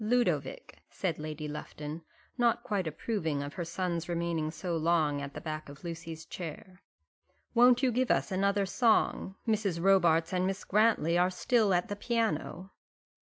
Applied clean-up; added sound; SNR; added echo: none; none; none; none.